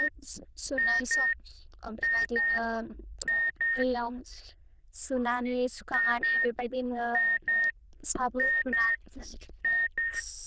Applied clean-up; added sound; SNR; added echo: neural diffusion model UNIVERSE++.